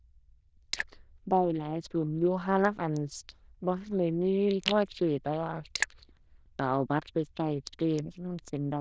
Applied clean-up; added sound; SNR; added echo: neural diffusion model UNIVERSE++.